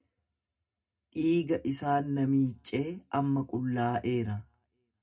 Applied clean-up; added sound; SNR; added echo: none; none; none; reverberation time 0.2 s.